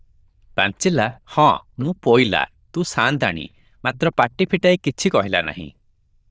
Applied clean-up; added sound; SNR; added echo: neural diffusion model UNIVERSE++.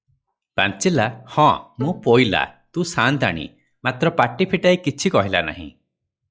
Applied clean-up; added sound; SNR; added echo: classical method log-MMSE.